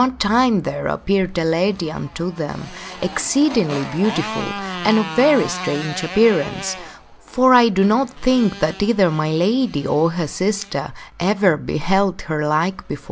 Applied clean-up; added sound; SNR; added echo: none; Motorcycle; 15 dB; none.